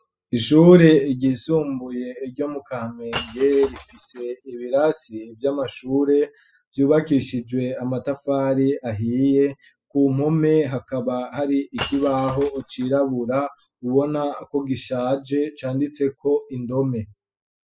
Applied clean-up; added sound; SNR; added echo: classical method spectral subtraction.